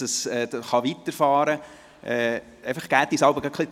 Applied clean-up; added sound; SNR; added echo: none; none; none; none.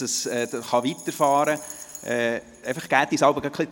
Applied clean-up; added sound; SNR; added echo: none; Rattle; 19 dB; none.